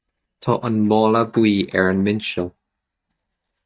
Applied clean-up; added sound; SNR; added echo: neural mask model DeepFilterNet 3.